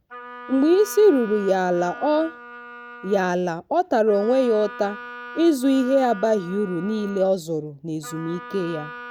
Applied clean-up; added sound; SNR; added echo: none; Wind instrument, woodwind instrument; 17 dB; none.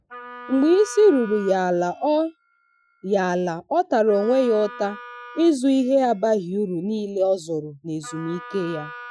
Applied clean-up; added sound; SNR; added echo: classical method Wiener filter.